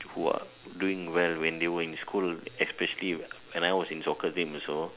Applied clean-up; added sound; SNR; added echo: none; none; none; none.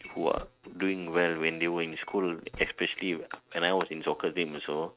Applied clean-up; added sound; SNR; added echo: neural mask model RNNoise.